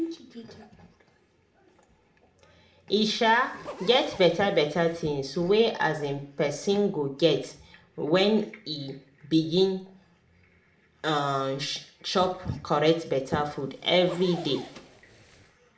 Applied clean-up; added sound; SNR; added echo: none; Zipper (clothing); 17 dB; reverberation time 0.6 s.